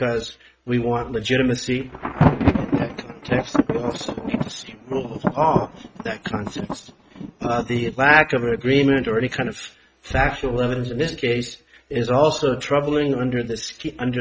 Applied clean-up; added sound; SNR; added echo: neural mask model RNNoise.